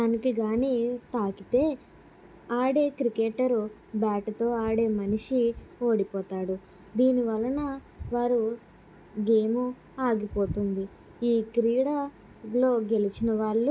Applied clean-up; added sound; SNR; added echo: none; none; none; none.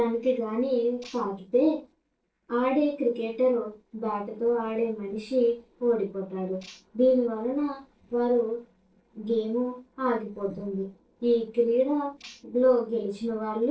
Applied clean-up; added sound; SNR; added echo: neural separator model SepFormer DNS4.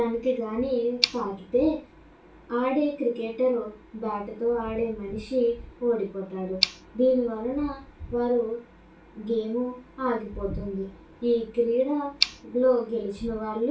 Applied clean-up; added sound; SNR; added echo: none; Tick; 11 dB; reverberation time 0.2 s.